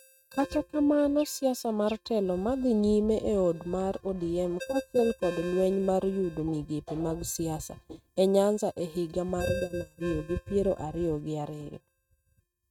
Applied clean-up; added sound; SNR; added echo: neural mask model RNNoise.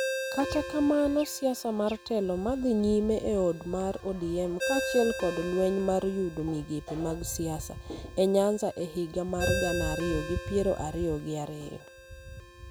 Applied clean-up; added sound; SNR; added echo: none; Ringtone; 9 dB; none.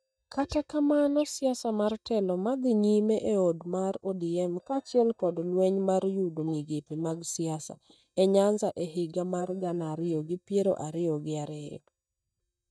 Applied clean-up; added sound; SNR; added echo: neural mask model DeepFilterNet 3.